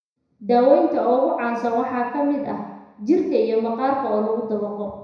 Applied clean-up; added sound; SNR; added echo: none; none; none; reverberation time 1.0 s.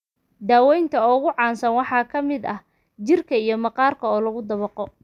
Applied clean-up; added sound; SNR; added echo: none; none; none; none.